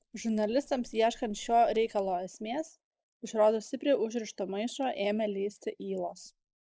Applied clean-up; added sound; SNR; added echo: neural mask model Resemble Enhance denoiser.